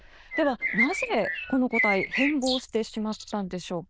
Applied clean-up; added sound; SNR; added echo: neural diffusion model UNIVERSE++.